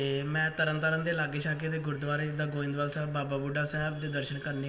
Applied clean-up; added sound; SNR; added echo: none; none; none; reverberation time 1.9 s.